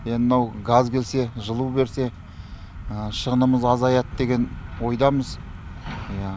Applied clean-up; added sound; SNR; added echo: none; none; none; none.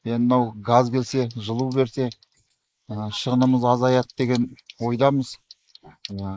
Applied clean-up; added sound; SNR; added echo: neural mask model Resemble Enhance denoiser.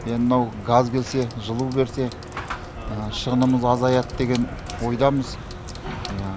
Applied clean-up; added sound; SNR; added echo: none; Sink (filling or washing) / Water tap, faucet / Water; 14 dB; none.